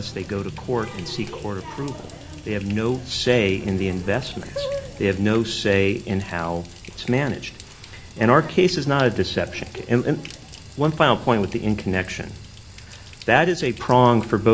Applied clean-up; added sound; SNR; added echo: none; Water tap, faucet; 15 dB; none.